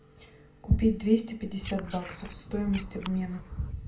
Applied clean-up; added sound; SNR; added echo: none; Frog; 12 dB; reverberation time 0.3 s.